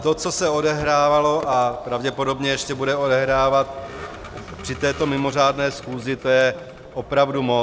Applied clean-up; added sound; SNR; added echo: none; Vehicle; 19 dB; none.